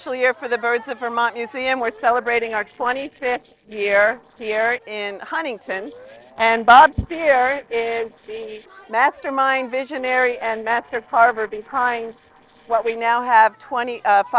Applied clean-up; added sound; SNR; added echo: neural separator model SepFormer DNS4.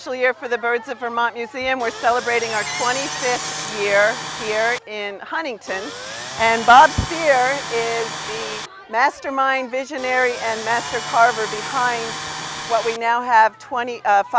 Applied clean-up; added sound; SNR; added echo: none; Tools + Door; 9 dB; none.